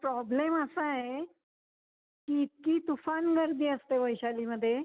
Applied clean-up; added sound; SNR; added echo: none; none; none; none.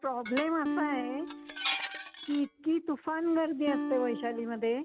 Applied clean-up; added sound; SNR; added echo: none; Acoustic guitar + Dishes, pots, and pans; 5 dB; none.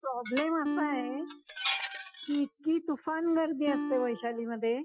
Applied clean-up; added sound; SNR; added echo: classical method Wiener filter.